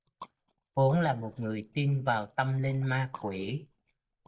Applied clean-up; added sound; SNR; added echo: neural mask model DeepFilterNet 3.